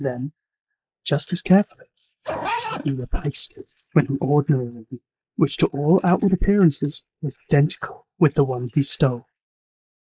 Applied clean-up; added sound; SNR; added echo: neural mask model Resemble Enhance denoiser.